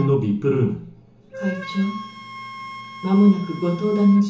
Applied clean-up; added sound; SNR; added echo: none; Wind instrument, woodwind instrument; 16 dB; reverberation time 0.8 s.